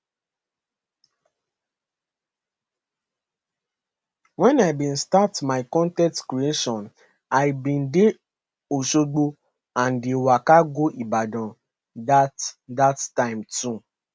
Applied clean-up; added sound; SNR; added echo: none; none; none; none.